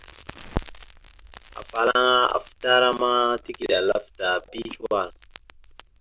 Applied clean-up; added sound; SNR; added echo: neural diffusion model UNIVERSE++.